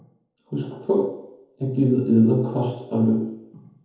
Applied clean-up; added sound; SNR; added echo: none; none; none; reverberation time 0.9 s.